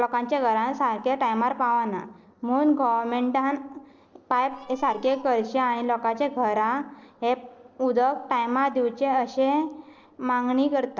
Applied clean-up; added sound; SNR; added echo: neural separator model SepFormer DNS4.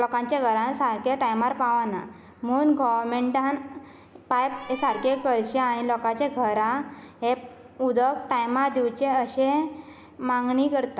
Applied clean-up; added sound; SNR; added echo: none; Meow; 19 dB; none.